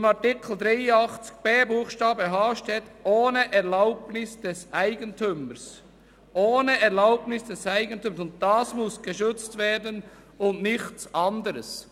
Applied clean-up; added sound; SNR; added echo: none; none; none; none.